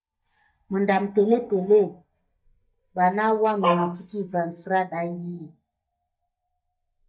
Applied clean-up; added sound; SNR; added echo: neural mask model DeepFilterNet 3.